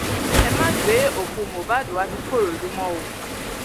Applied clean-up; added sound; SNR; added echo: none; Waves, surf; 0 dB; none.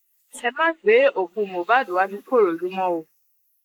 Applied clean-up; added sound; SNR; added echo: neural mask model Resemble Enhance denoiser.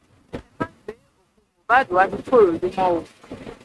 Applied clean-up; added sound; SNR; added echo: neural mask model RNNoise.